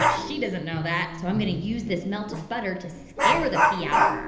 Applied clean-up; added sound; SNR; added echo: none; Dog; -2 dB; reverberation time 0.8 s.